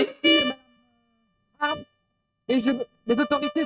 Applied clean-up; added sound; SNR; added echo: neural mask model RNNoise.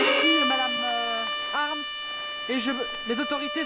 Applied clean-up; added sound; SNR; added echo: none; Bowed string instrument; -3 dB; none.